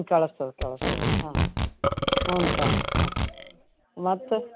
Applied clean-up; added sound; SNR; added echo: none; Burping, eructation + Packing tape, duct tape; -4 dB; none.